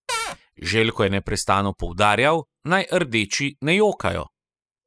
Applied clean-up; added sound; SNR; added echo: classical method spectral subtraction.